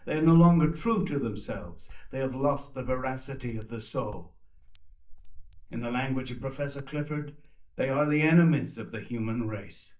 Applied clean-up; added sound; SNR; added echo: neural mask model DeepFilterNet 3.